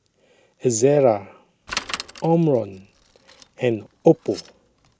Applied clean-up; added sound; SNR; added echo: none; Bicycle; 15 dB; none.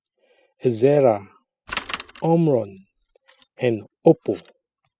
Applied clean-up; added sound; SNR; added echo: classical method spectral subtraction.